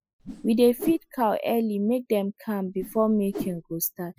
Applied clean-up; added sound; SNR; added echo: classical method spectral subtraction.